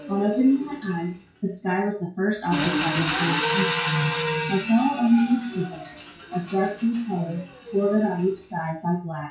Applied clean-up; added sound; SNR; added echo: classical method WPE with log-MMSE.